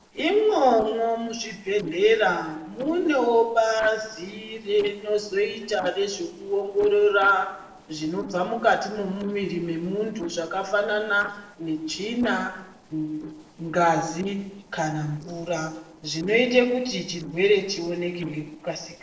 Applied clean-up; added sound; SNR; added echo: neural separator model SepFormer DNS4.